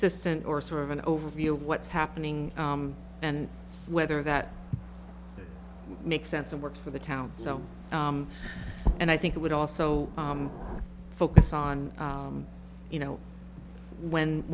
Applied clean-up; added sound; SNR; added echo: none; none; none; none.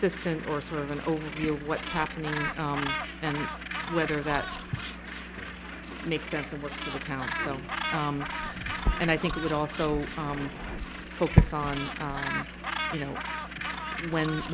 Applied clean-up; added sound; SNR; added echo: none; Gull, seagull; 6 dB; none.